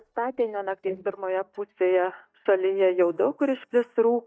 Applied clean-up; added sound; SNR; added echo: neural mask model DeepFilterNet 3.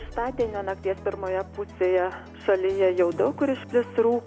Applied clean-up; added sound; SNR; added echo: none; none; none; none.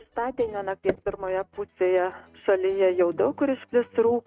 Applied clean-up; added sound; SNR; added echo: neural mask model RNNoise.